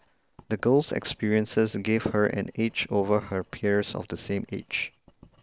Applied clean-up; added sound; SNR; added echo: neural separator model SepFormer DNS4.